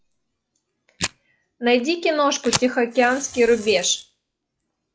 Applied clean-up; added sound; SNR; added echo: classical method log-MMSE.